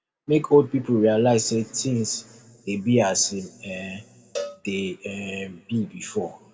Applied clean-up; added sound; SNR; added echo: none; Cowbell; 15 dB; reverberation time 2.3 s.